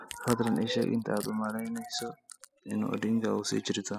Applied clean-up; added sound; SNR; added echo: classical method spectral subtraction.